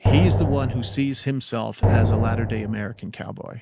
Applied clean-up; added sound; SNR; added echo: none; Drum; -3 dB; none.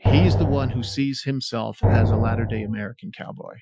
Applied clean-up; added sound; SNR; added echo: classical method Wiener filter.